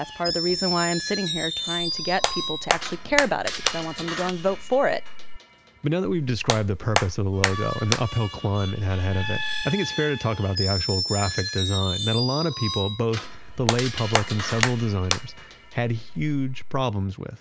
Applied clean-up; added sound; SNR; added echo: none; Hands + Screech; 4 dB; none.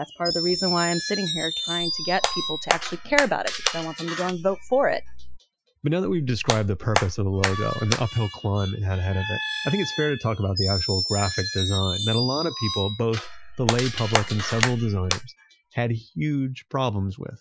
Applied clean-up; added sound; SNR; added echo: classical method Wiener filter.